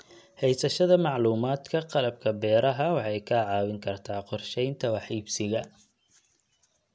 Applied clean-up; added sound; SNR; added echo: none; none; none; none.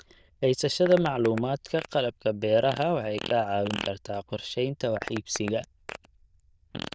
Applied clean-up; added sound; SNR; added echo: neural diffusion model UNIVERSE++.